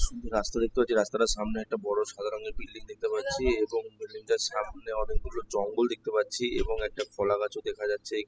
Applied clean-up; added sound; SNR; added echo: classical method spectral subtraction.